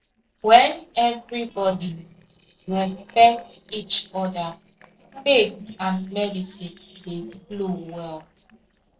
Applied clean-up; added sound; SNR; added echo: neural separator model SepFormer DNS4.